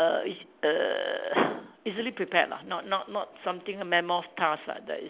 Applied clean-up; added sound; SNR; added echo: none; none; none; none.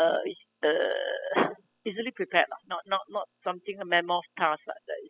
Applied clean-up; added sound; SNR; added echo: classical method spectral subtraction.